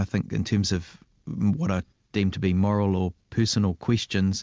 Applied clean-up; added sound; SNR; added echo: none; none; none; none.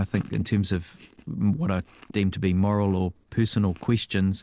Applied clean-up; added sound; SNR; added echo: neural separator model SepFormer DNS4.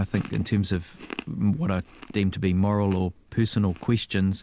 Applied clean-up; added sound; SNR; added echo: none; Chewing, mastication; 19 dB; none.